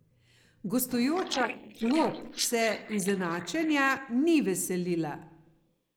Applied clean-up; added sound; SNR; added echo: neural mask model Resemble Enhance denoiser.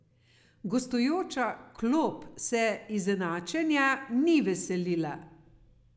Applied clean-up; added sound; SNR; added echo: none; none; none; none.